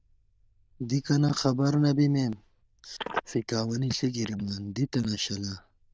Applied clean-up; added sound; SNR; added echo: neural diffusion model UNIVERSE++.